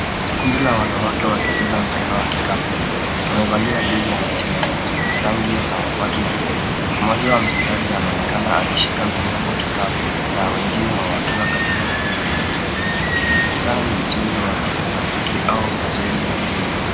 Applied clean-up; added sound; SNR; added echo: none; Water; -4 dB; none.